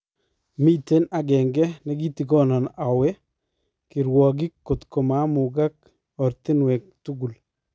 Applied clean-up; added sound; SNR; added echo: none; none; none; none.